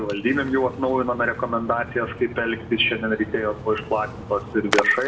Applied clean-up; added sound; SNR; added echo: none; Splash, splatter; 10 dB; reverberation time 0.5 s.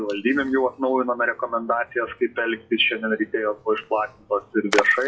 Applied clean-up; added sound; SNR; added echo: classical method WPE with log-MMSE.